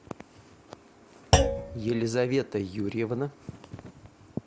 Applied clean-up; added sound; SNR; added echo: none; Thump, thud; -2 dB; none.